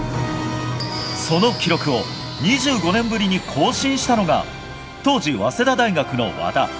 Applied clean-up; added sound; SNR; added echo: none; none; none; none.